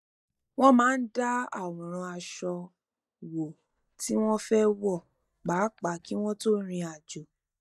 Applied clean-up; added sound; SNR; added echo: neural mask model DeepFilterNet 3.